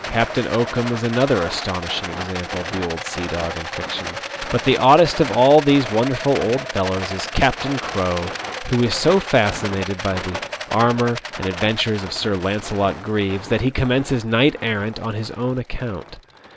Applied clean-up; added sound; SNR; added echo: none; Rattle; 10 dB; none.